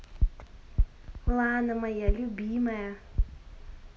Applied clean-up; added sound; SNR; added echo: none; none; none; none.